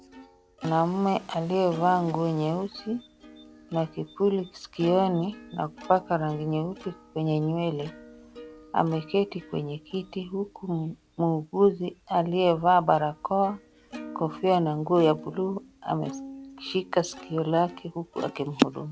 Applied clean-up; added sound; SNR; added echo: none; Plucked string instrument; 19 dB; none.